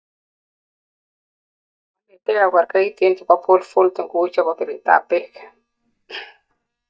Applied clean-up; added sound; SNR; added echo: neural mask model DeepFilterNet 3.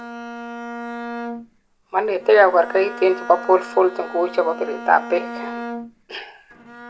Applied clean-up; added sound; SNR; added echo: none; Bowed string instrument; 12 dB; none.